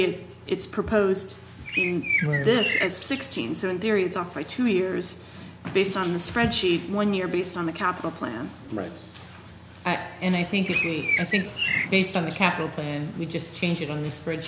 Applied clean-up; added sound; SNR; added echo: none; Bird; 2 dB; none.